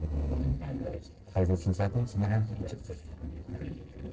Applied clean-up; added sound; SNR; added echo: neural separator model SepFormer DNS4.